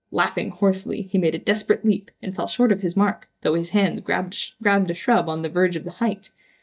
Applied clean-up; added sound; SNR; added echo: neural mask model DeepFilterNet 3.